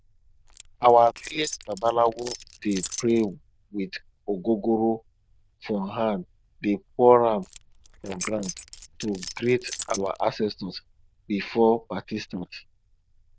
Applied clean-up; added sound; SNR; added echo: neural diffusion model UNIVERSE++.